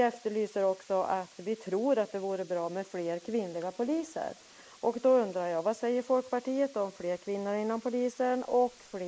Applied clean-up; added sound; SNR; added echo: neural mask model Resemble Enhance denoiser.